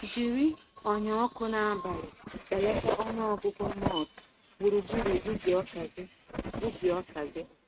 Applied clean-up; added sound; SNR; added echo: neural mask model RNNoise.